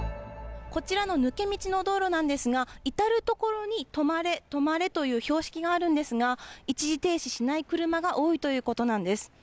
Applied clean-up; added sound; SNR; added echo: none; none; none; none.